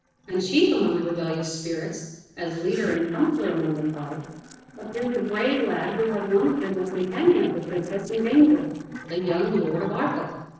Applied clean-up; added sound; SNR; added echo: neural separator model SepFormer DNS4.